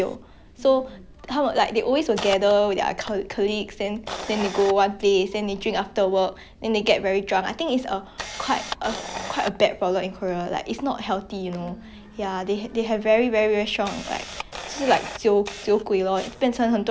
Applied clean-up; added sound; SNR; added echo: none; Camera; 15 dB; none.